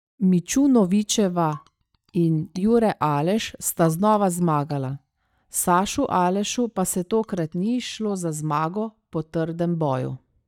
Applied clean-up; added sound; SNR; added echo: neural mask model DeepFilterNet 3.